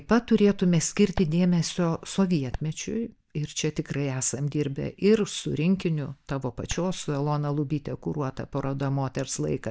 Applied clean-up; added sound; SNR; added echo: neural mask model DeepFilterNet 3.